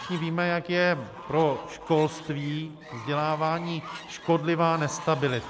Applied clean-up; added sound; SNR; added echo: none; Fowl; 16 dB; none.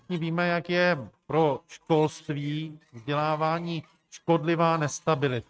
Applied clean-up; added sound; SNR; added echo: neural mask model RNNoise.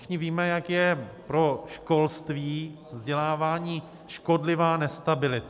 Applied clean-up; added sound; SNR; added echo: none; none; none; none.